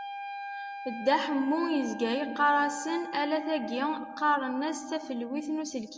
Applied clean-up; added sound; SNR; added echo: none; Wind instrument, woodwind instrument; 12 dB; none.